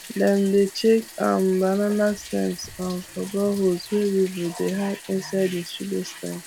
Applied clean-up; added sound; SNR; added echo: none; Bathtub (filling or washing); 19 dB; none.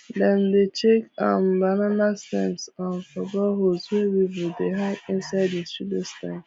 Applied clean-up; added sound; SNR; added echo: none; none; none; none.